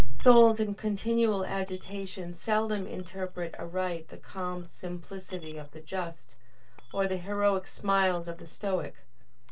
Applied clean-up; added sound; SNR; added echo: neural separator model SepFormer DNS4.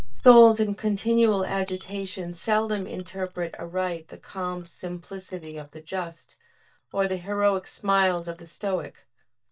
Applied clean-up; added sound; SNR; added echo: neural mask model DeepFilterNet 3.